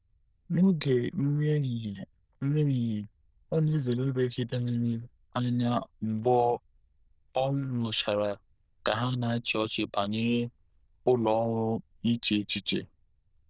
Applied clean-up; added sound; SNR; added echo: neural diffusion model UNIVERSE++.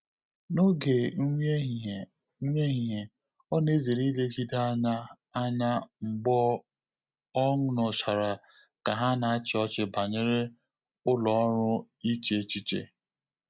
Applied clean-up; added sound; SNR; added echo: none; none; none; none.